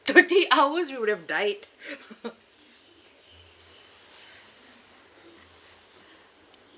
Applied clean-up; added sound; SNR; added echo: none; none; none; none.